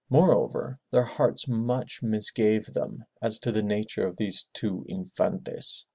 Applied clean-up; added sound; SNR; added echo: none; none; none; none.